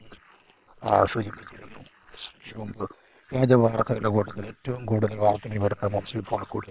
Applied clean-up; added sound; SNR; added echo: neural separator model SepFormer WHAM!.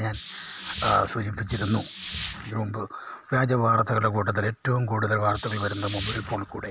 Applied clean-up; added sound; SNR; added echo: none; Hiss; 12 dB; none.